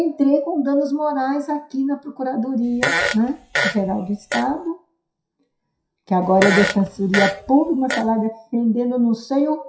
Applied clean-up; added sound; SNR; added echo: classical method WPE with log-MMSE.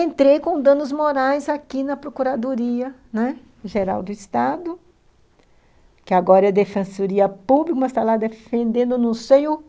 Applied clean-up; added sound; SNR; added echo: none; none; none; none.